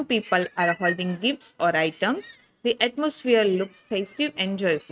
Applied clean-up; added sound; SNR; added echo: neural mask model RNNoise.